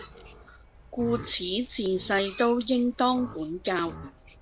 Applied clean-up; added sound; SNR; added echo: none; Livestock, farm animals, working animals; 16 dB; none.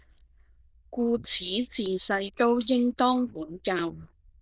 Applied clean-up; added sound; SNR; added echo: neural diffusion model UNIVERSE++.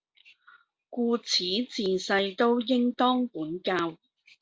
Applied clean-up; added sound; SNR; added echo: none; none; none; none.